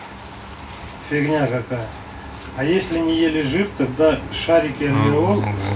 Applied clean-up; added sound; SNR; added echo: none; none; none; none.